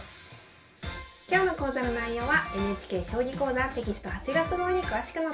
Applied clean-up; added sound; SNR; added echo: none; Wind instrument, woodwind instrument; 14 dB; reverberation time 0.3 s.